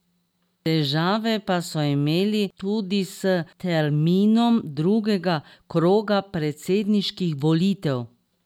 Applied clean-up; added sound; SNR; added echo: none; none; none; none.